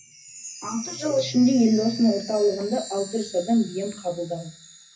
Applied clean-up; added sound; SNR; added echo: none; Chime; 16 dB; reverberation time 0.4 s.